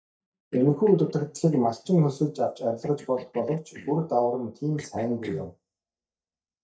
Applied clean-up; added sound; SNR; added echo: neural mask model DeepFilterNet 3.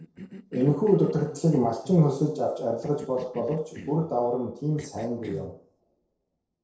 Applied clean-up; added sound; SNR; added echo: neural separator model SepFormer DNS4.